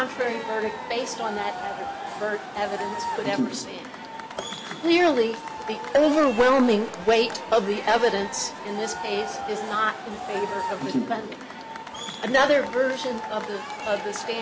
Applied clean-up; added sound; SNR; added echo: none; Crowd / Cheering; 8 dB; none.